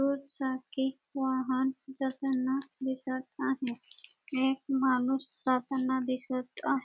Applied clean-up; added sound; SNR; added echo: none; none; none; none.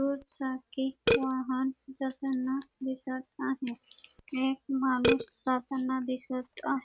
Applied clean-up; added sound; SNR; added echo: neural mask model RNNoise.